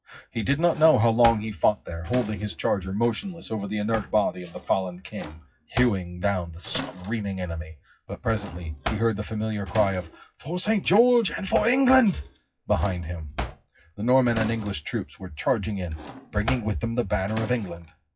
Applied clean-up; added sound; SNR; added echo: classical method WPE with log-MMSE.